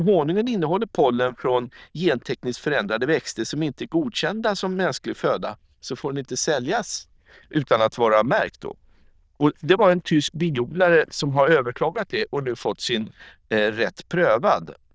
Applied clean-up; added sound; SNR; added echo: neural diffusion model UNIVERSE++.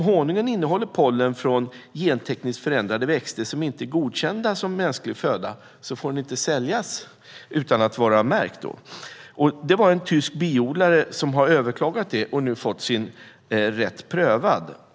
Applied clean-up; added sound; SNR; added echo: none; none; none; none.